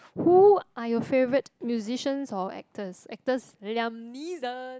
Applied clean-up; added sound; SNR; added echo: none; none; none; none.